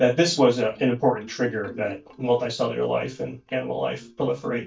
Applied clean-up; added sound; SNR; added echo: neural mask model DeepFilterNet 3.